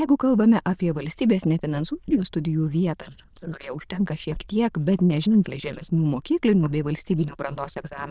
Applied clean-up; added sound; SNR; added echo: neural diffusion model UNIVERSE++.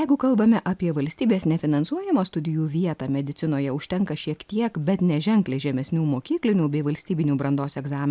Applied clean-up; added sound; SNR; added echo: none; none; none; none.